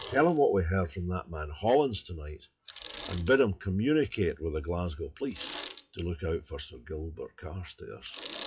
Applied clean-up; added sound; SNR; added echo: classical method WPE with log-MMSE.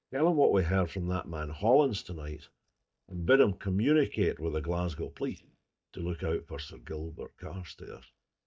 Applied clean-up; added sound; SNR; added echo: neural mask model DeepFilterNet 3.